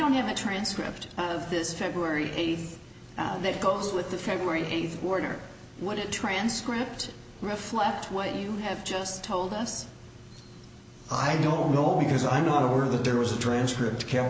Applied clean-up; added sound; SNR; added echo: none; none; none; none.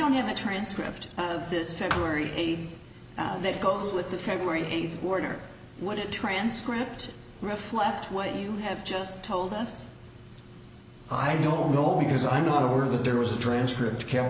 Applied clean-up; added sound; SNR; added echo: none; Thump, thud; 8 dB; none.